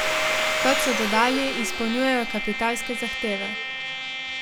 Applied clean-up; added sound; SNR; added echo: none; Trumpet + Domestic sounds, home sounds; 0 dB; none.